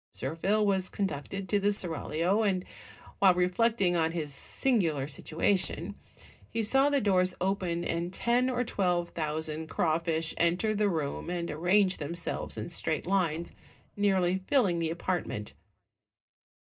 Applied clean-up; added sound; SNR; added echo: neural separator model SepFormer DNS4.